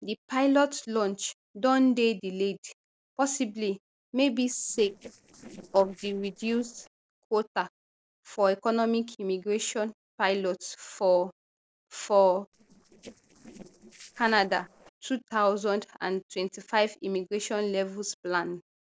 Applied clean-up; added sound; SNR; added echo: neural separator model SepFormer DNS4.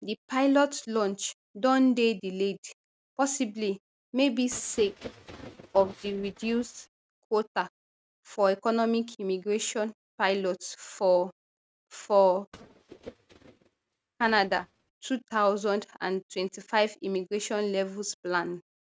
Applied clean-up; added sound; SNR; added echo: neural mask model RNNoise.